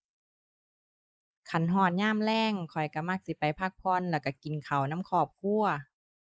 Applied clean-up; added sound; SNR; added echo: neural mask model Resemble Enhance denoiser.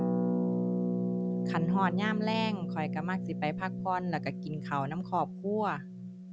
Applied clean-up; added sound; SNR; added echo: none; Harp; -1 dB; none.